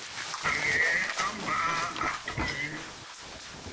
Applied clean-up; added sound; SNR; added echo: neural mask model Resemble Enhance denoiser.